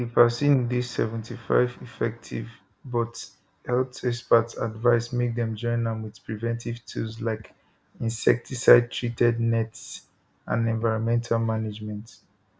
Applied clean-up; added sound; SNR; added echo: none; none; none; none.